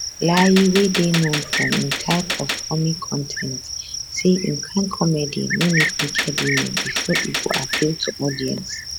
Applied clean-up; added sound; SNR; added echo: none; Gunshot, gunfire + Cricket; 4 dB; none.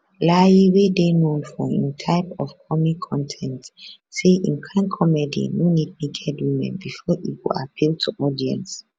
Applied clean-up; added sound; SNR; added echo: none; none; none; none.